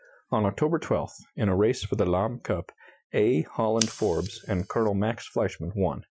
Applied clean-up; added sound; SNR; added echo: classical method Wiener filter.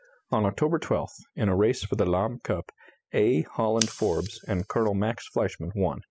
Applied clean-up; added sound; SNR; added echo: classical method spectral subtraction.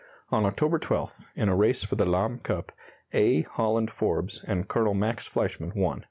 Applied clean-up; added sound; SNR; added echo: none; none; none; none.